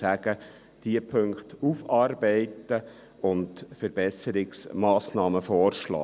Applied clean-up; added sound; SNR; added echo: none; none; none; none.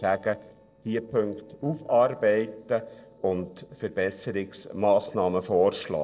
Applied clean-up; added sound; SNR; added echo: neural separator model SepFormer DNS4.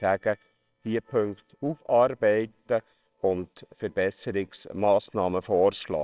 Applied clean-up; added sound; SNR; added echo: neural separator model SepFormer WHAMR!.